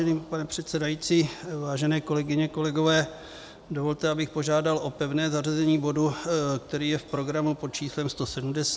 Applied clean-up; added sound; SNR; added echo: none; none; none; none.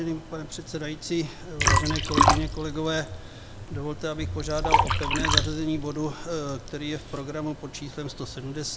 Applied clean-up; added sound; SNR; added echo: none; Liquid; -3 dB; none.